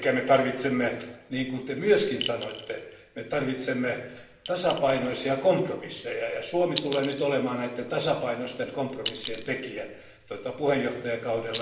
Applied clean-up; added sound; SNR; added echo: none; Chink, clink; 1 dB; reverberation time 0.8 s.